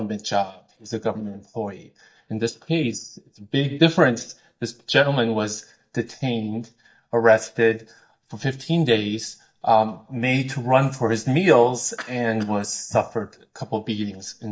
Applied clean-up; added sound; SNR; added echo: neural mask model DeepFilterNet 3.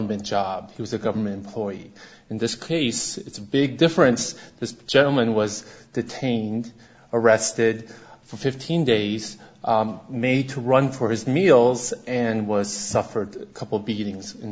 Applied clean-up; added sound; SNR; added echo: none; none; none; none.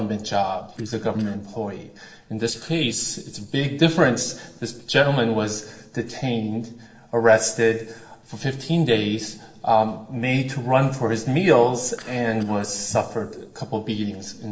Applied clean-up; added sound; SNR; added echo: neural separator model SepFormer DNS4.